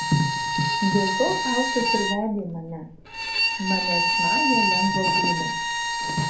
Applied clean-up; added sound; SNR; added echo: none; Bowed string instrument; -2 dB; reverberation time 0.4 s.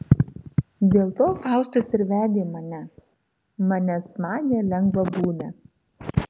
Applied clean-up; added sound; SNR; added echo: none; none; none; none.